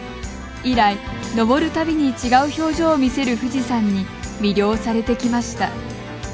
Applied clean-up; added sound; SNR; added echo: none; Keyboard (musical); 17 dB; none.